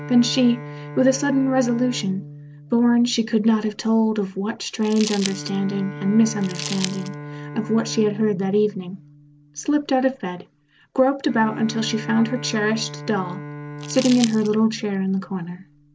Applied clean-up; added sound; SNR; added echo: none; Bowed string instrument + Crumpling, crinkling; 13 dB; none.